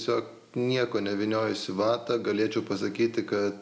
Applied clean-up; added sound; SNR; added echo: none; none; none; none.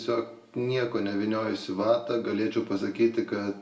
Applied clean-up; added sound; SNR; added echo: none; none; none; reverberation time 0.2 s.